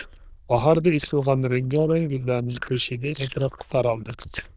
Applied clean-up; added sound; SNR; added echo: neural diffusion model UNIVERSE++.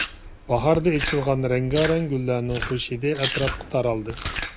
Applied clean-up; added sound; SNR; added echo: none; Chewing, mastication; 8 dB; none.